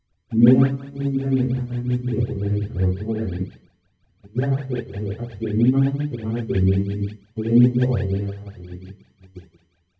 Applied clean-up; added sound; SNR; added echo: neural mask model DeepFilterNet 3.